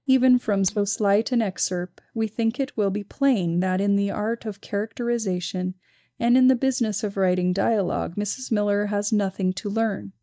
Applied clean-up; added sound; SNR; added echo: neural mask model DeepFilterNet 3.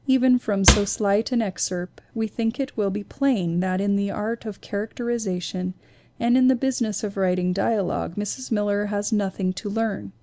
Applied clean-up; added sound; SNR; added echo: none; Cupboard open or close / Drawer open or close; -1 dB; none.